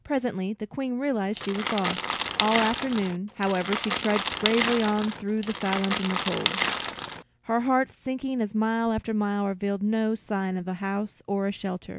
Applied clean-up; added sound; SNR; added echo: none; Crackle; 1 dB; none.